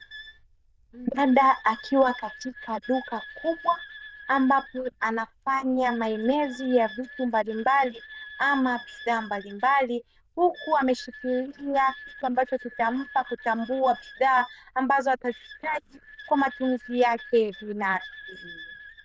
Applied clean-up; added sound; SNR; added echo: neural diffusion model UNIVERSE++.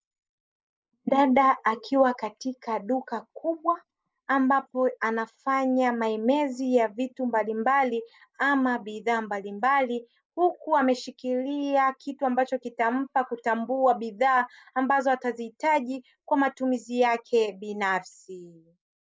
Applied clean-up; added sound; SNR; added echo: neural mask model Resemble Enhance denoiser.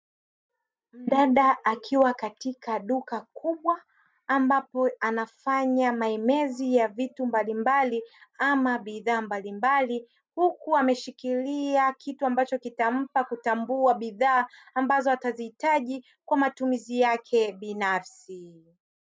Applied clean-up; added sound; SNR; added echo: none; none; none; none.